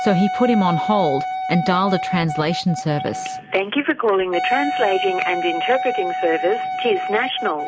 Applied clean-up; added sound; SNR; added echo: none; Wind instrument, woodwind instrument; 5 dB; none.